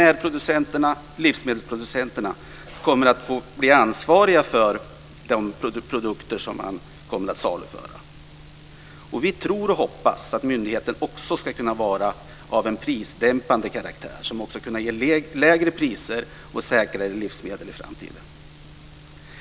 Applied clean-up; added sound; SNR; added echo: none; none; none; none.